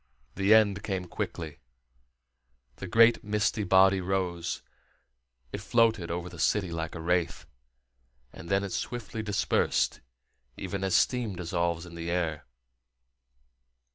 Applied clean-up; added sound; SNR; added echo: none; none; none; none.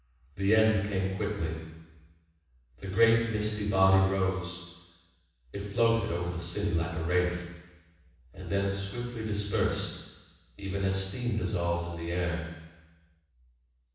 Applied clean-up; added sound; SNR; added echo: none; none; none; reverberation time 1.1 s.